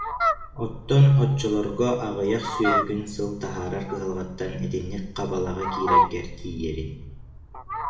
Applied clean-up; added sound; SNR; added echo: none; Fowl; 4 dB; reverberation time 0.8 s.